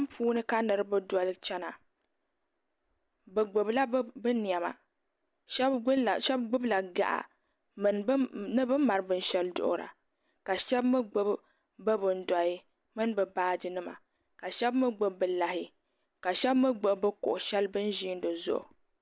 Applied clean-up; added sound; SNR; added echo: none; none; none; none.